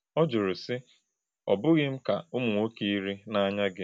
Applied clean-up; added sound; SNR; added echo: none; none; none; none.